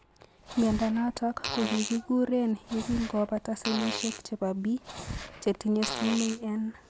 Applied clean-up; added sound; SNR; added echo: none; Fart; 9 dB; none.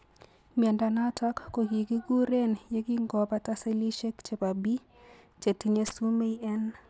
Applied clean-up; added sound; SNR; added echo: none; none; none; none.